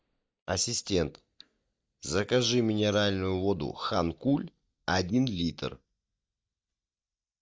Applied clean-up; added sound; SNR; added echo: neural mask model DeepFilterNet 3.